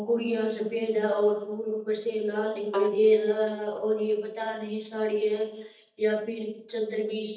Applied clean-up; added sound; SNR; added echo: neural mask model DeepFilterNet 3.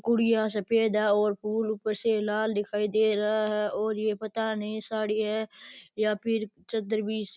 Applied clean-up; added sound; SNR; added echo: none; none; none; none.